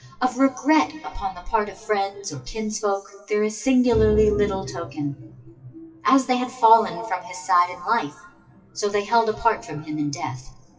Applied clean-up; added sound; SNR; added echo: classical method WPE with log-MMSE.